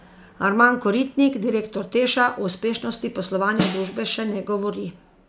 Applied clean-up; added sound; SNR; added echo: none; Snare drum; 7 dB; none.